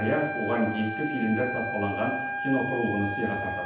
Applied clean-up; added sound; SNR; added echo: none; Wind instrument, woodwind instrument; 4 dB; reverberation time 0.9 s.